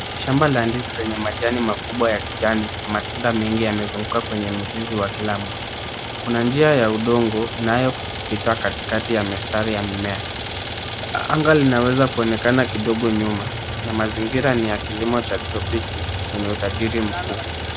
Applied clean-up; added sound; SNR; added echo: none; Idling; 6 dB; none.